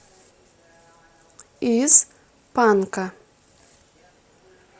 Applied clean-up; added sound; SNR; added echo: none; none; none; none.